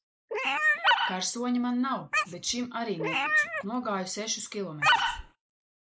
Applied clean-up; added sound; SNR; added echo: neural mask model Resemble Enhance denoiser.